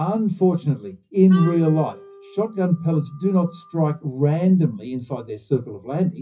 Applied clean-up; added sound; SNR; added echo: classical method WPE with log-MMSE.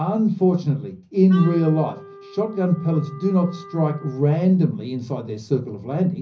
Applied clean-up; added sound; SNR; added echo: none; Wind instrument, woodwind instrument; 18 dB; reverberation time 0.5 s.